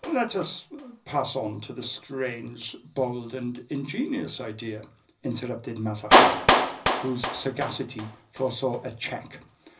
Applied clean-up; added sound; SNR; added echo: none; Clapping; -3 dB; reverberation time 0.4 s.